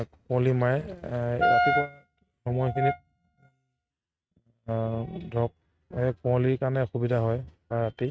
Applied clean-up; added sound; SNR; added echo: neural mask model RNNoise.